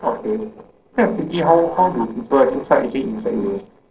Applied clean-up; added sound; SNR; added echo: neural separator model SepFormer DNS4.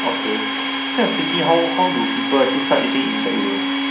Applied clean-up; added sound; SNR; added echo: none; Domestic sounds, home sounds; 0 dB; reverberation time 0.6 s.